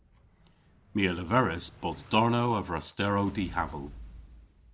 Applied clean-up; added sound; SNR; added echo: none; Explosion; 19 dB; none.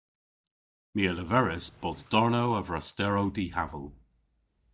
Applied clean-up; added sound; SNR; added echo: neural mask model DeepFilterNet 3.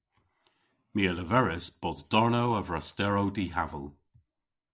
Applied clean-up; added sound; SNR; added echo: none; none; none; none.